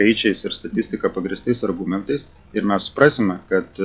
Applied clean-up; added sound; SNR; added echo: classical method log-MMSE.